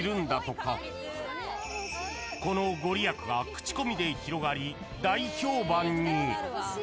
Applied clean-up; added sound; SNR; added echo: none; none; none; none.